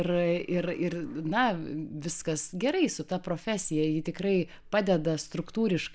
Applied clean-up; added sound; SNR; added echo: none; none; none; none.